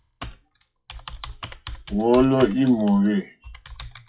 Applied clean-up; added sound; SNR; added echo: classical method WPE with log-MMSE.